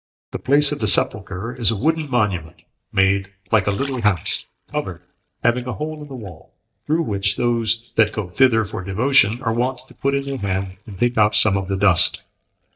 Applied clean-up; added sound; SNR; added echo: neural mask model DeepFilterNet 3.